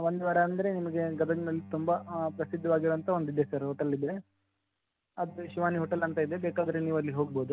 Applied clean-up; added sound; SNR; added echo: none; Bowed string instrument; 18 dB; none.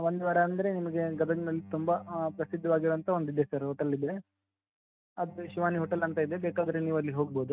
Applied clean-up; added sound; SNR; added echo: neural mask model RNNoise.